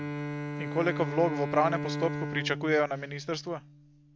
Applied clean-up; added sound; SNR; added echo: none; Bowed string instrument; 5 dB; none.